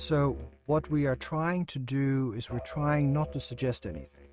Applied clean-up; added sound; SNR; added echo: neural mask model RNNoise.